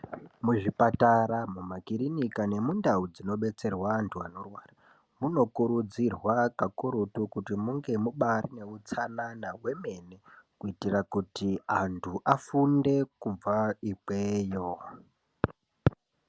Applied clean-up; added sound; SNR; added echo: none; none; none; none.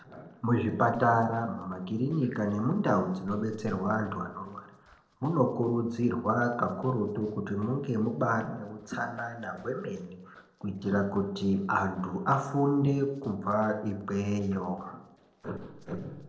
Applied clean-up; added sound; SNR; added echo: neural separator model SepFormer DNS4.